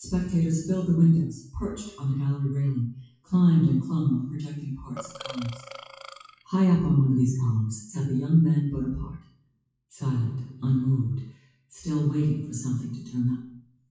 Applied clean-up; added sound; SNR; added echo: classical method WPE with log-MMSE.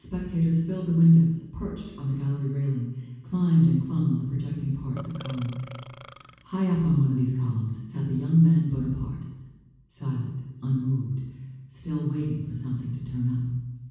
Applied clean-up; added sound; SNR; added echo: none; Burping, eructation; 19 dB; reverberation time 1.2 s.